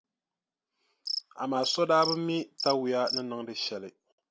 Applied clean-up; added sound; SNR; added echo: none; Cricket; 9 dB; none.